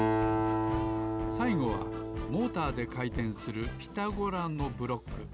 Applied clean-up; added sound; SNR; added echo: none; Acoustic guitar; 0 dB; none.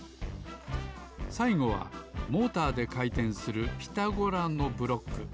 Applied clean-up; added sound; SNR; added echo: none; none; none; none.